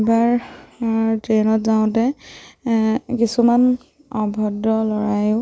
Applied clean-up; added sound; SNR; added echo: none; none; none; none.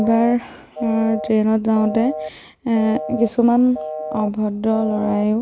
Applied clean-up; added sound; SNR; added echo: none; Telephone; 11 dB; none.